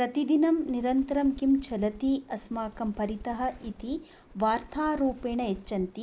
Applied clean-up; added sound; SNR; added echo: neural mask model Resemble Enhance denoiser.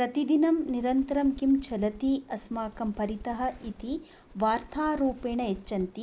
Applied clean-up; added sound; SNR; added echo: none; Bird; 19 dB; none.